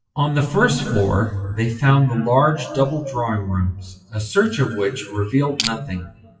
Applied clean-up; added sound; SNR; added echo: classical method WPE with log-MMSE.